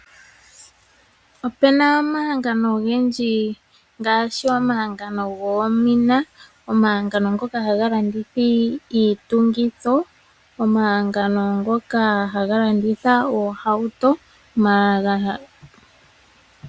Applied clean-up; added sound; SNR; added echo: none; none; none; none.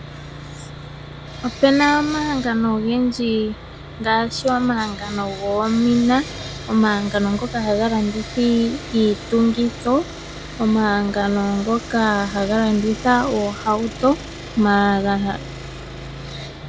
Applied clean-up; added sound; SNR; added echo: none; Sawing; 13 dB; none.